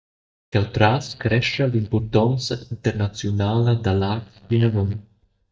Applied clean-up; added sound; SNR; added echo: neural mask model DeepFilterNet 3.